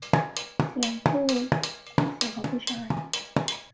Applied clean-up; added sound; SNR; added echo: none; Drum kit; -5 dB; reverberation time 0.2 s.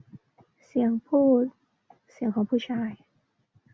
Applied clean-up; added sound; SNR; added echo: none; none; none; none.